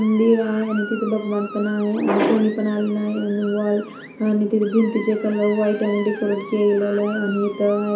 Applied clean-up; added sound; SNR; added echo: none; Screech; 17 dB; reverberation time 0.4 s.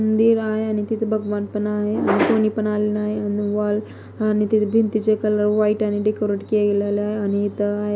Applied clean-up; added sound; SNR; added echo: none; none; none; none.